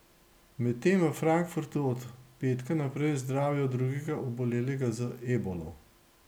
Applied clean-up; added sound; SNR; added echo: none; none; none; none.